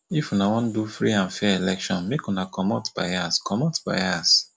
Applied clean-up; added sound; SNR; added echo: none; none; none; none.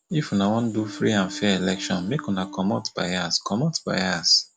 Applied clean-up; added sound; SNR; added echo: none; Wind instrument, woodwind instrument; 17 dB; none.